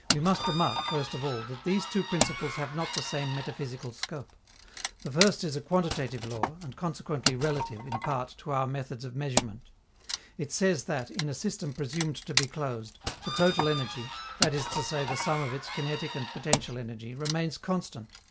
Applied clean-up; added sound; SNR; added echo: none; Bird / Fowl + Wood; 4 dB; none.